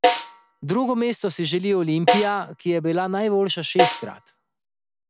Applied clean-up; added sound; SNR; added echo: none; Snare drum; 1 dB; none.